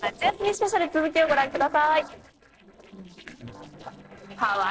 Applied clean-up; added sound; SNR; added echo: neural separator model SepFormer DNS4.